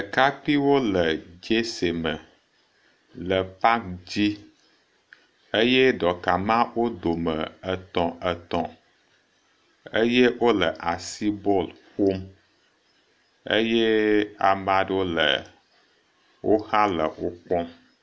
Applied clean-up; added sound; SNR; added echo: none; none; none; none.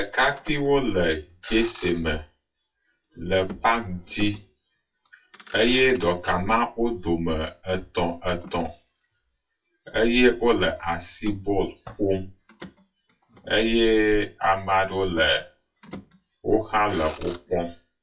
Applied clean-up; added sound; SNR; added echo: classical method WPE with log-MMSE.